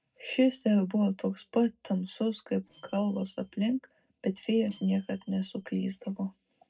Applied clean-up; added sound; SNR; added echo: neural separator model SepFormer DNS4.